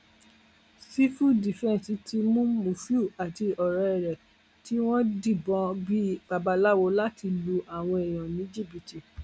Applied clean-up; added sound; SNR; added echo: none; none; none; none.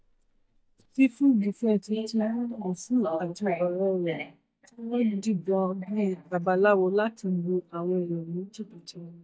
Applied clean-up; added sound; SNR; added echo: neural mask model DeepFilterNet 3.